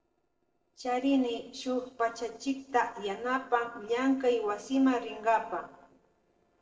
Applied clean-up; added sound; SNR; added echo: neural separator model SepFormer DNS4.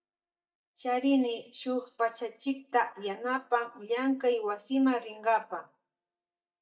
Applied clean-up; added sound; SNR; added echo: neural mask model DeepFilterNet 3.